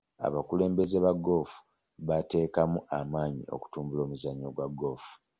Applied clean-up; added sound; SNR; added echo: none; none; none; none.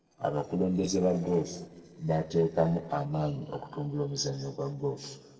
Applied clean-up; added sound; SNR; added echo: neural separator model SepFormer DNS4.